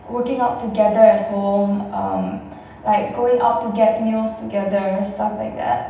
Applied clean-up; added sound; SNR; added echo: none; none; none; reverberation time 0.8 s.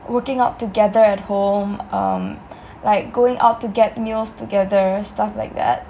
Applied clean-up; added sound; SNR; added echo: none; none; none; none.